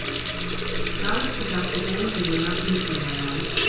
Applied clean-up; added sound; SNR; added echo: none; Water tap, faucet; -3 dB; reverberation time 0.6 s.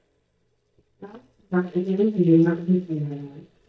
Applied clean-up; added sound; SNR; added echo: neural mask model DeepFilterNet 3.